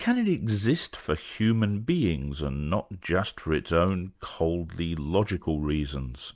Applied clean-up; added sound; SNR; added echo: neural mask model Resemble Enhance denoiser.